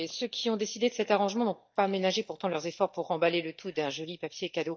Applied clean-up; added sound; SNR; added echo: neural mask model DeepFilterNet 3.